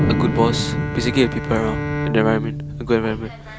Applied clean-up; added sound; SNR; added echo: none; Bowed string instrument + Thunder; 1 dB; none.